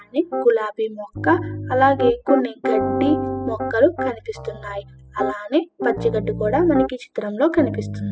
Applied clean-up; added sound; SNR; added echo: classical method spectral subtraction.